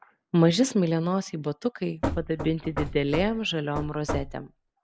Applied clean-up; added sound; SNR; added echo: none; Knock / Wood; 7 dB; none.